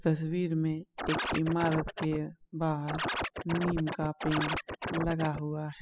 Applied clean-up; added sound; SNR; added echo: classical method spectral subtraction.